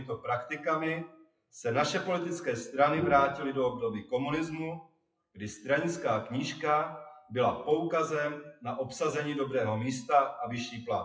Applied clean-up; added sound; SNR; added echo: classical method WPE with log-MMSE.